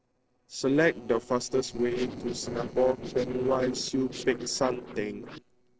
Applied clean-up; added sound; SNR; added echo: neural separator model SepFormer DNS4.